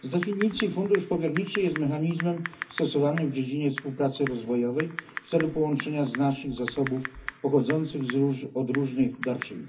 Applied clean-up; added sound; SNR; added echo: none; Typing; 13 dB; reverberation time 0.3 s.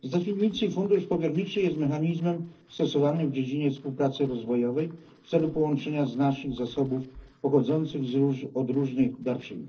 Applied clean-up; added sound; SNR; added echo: neural separator model SepFormer DNS4.